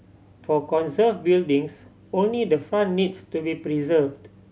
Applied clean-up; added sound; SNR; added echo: none; none; none; none.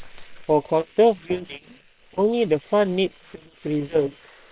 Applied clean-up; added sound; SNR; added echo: neural separator model SepFormer WHAM!.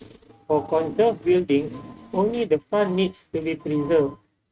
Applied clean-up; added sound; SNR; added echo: neural mask model RNNoise.